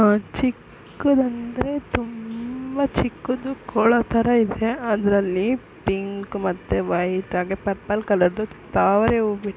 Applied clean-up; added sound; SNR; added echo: none; none; none; none.